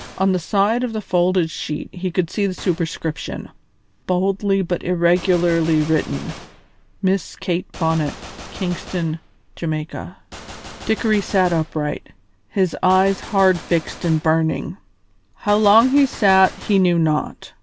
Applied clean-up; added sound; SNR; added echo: none; Gunshot, gunfire; 19 dB; none.